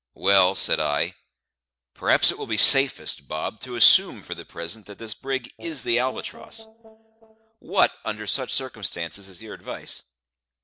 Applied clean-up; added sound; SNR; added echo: neural separator model SepFormer DNS4.